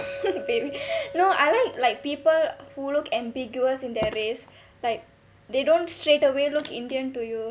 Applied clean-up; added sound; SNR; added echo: none; Chink, clink; 17 dB; none.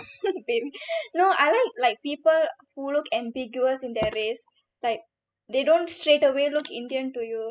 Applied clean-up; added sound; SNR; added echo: classical method spectral subtraction.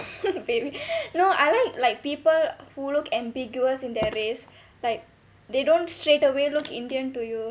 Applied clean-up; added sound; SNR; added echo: none; none; none; none.